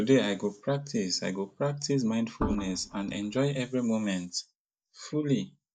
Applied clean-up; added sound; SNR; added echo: neural mask model DeepFilterNet 3.